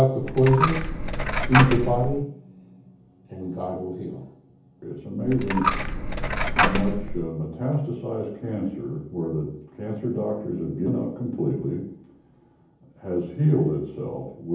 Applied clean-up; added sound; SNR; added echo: none; Coin (dropping); -2 dB; reverberation time 0.7 s.